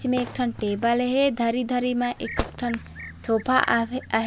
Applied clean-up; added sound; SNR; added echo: none; Truck + Cricket; 18 dB; none.